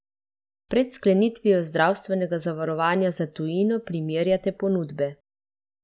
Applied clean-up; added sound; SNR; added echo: none; none; none; none.